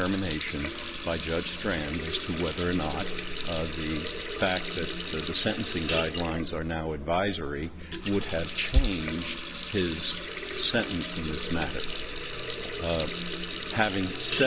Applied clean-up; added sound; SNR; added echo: none; Water tap, faucet; 4 dB; none.